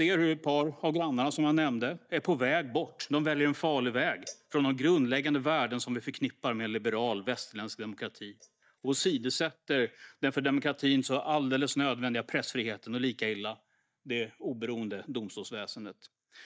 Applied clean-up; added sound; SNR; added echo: neural mask model DeepFilterNet 3.